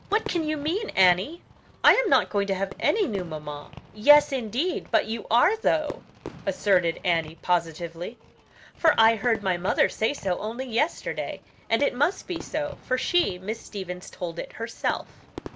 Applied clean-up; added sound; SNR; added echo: none; Fireworks; 18 dB; none.